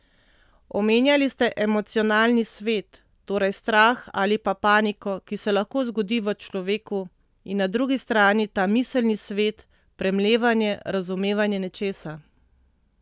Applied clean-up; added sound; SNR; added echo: none; none; none; none.